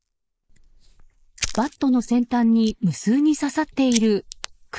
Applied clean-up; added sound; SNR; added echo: neural mask model Resemble Enhance denoiser.